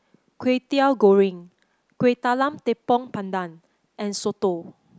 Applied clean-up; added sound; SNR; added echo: none; none; none; none.